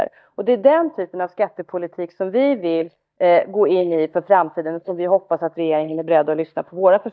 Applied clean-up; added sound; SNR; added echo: neural mask model DeepFilterNet 3.